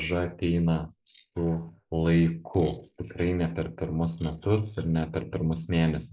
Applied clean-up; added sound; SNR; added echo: neural mask model Resemble Enhance denoiser.